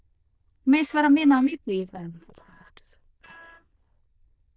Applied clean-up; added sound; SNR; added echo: neural diffusion model UNIVERSE++.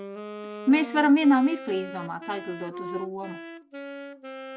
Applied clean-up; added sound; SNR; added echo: none; Wind instrument, woodwind instrument; 12 dB; none.